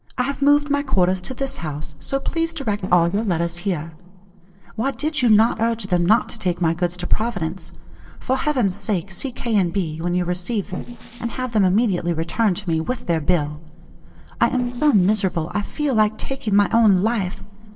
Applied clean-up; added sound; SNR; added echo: neural separator model SepFormer DNS4.